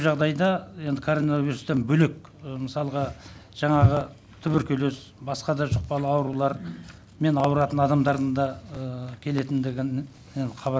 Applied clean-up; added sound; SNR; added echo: none; none; none; none.